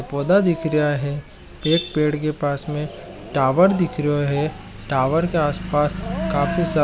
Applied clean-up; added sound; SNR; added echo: none; Dog; 15 dB; none.